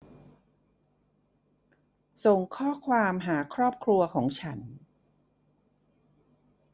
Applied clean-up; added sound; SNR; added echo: none; none; none; none.